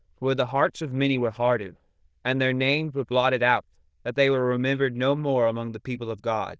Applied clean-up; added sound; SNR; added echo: neural diffusion model UNIVERSE++.